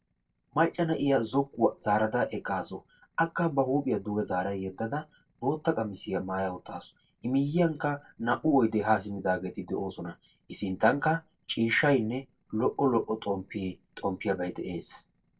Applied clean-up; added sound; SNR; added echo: neural separator model SepFormer DNS4.